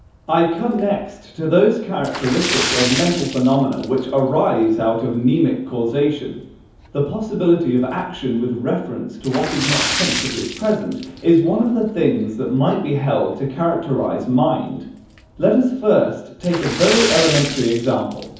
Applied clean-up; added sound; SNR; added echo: none; Splash, splatter; 10 dB; reverberation time 0.7 s.